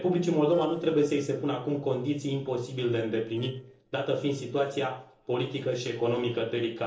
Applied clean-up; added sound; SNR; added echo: neural separator model SepFormer DNS4.